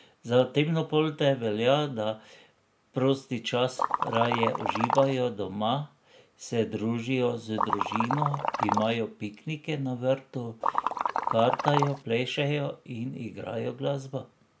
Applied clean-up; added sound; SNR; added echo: none; Liquid; 0 dB; none.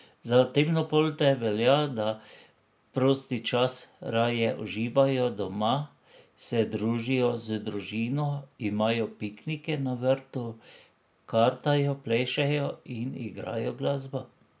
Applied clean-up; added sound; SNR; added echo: none; none; none; none.